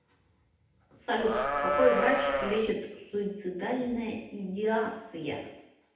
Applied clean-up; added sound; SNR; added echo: none; Livestock, farm animals, working animals; -3 dB; reverberation time 0.8 s.